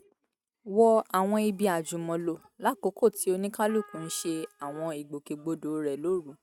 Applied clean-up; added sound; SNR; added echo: neural mask model RNNoise.